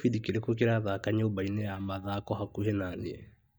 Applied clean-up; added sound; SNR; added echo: neural mask model DeepFilterNet 3.